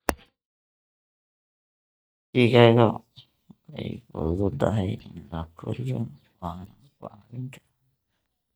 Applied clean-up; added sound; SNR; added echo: neural mask model DeepFilterNet 3.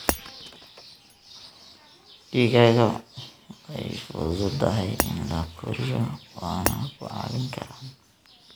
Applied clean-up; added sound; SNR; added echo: none; Shatter; 7 dB; none.